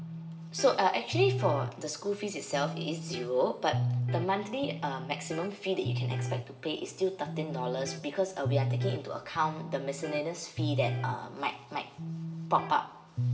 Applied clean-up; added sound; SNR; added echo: none; Electric guitar; 3 dB; reverberation time 0.7 s.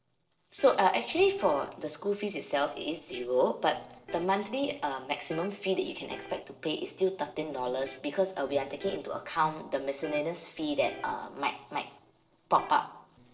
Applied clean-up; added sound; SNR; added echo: neural separator model SepFormer DNS4.